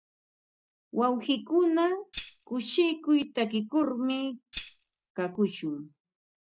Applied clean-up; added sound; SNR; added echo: none; Tambourine; 0 dB; none.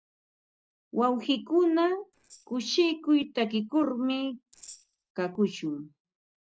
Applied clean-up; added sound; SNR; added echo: neural separator model SepFormer DNS4.